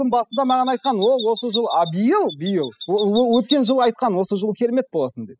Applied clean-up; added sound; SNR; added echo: classical method spectral subtraction.